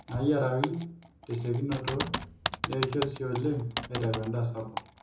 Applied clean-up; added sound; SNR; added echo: none; Typing; 4 dB; reverberation time 0.6 s.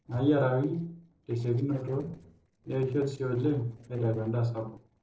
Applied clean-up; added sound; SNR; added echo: neural separator model SepFormer DNS4.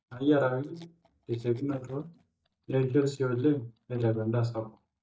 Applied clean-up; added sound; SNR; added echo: neural mask model DeepFilterNet 3.